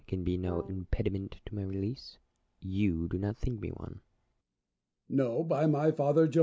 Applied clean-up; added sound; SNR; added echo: none; Brass instrument; 16 dB; none.